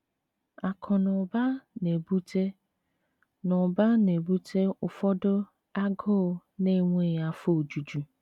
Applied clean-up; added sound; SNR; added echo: none; none; none; none.